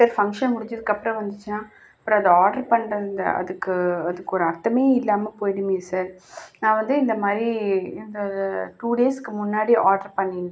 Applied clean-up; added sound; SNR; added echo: none; none; none; none.